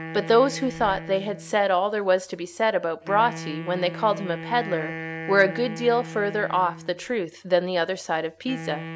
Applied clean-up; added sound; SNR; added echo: none; Wind instrument, woodwind instrument; 13 dB; none.